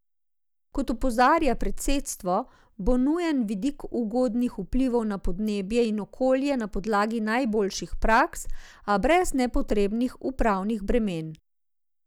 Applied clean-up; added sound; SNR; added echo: none; none; none; none.